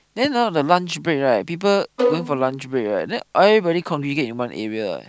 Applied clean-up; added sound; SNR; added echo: none; Bowed string instrument; 4 dB; none.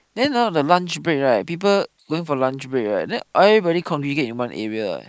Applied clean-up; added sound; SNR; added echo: neural mask model Resemble Enhance denoiser.